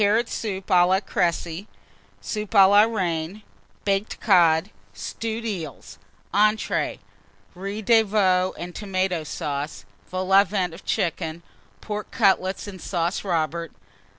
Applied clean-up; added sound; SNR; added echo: none; none; none; none.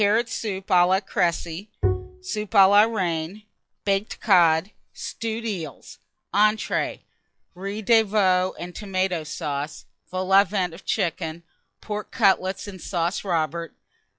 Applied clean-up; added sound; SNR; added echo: classical method log-MMSE.